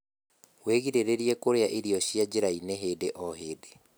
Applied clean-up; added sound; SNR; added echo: none; none; none; none.